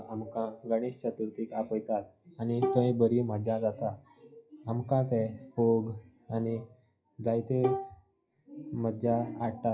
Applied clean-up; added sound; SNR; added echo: classical method WPE with log-MMSE.